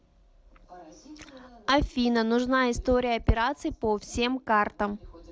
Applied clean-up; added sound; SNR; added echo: none; none; none; none.